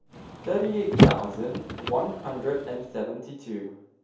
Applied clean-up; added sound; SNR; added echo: none; Car; -4 dB; reverberation time 0.7 s.